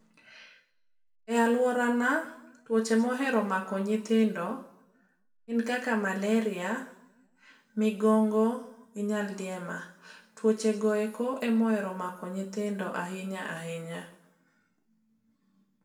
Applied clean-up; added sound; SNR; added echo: none; none; none; reverberation time 0.6 s.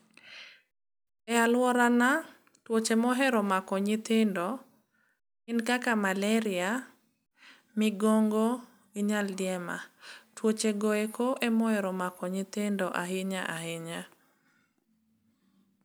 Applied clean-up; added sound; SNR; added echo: none; none; none; none.